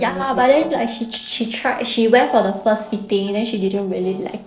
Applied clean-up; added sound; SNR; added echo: neural separator model SepFormer DNS4.